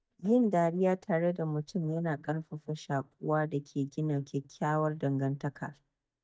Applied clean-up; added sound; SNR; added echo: neural mask model DeepFilterNet 3.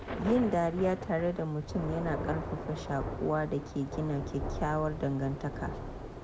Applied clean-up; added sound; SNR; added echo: none; Thunder / Rain; 6 dB; reverberation time 0.4 s.